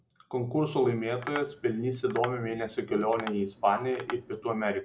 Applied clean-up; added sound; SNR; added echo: none; Tap; 13 dB; none.